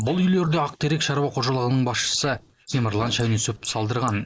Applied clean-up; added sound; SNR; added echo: neural mask model Resemble Enhance denoiser.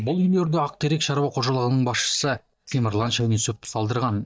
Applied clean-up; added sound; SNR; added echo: neural mask model DeepFilterNet 3.